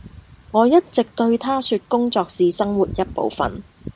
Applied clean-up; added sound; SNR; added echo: none; Wind / Rain; 19 dB; none.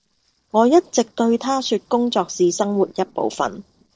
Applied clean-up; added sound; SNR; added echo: neural separator model SepFormer DNS4.